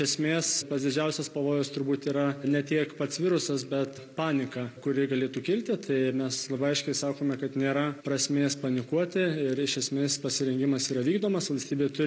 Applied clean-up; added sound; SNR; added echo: none; none; none; none.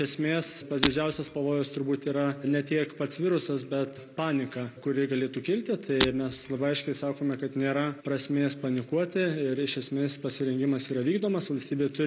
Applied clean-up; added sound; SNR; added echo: none; Shatter; 2 dB; none.